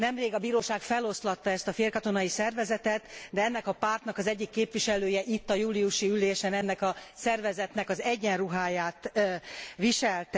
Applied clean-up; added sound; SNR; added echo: none; none; none; none.